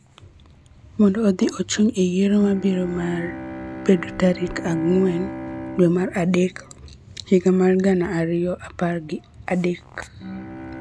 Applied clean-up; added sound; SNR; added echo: none; Bowed string instrument; 15 dB; none.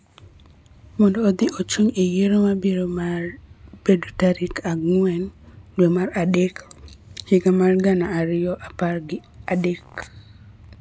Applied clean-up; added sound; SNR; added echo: none; none; none; none.